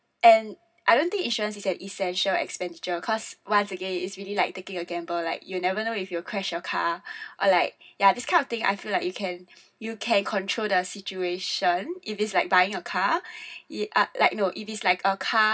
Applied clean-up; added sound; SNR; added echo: none; none; none; reverberation time 0.4 s.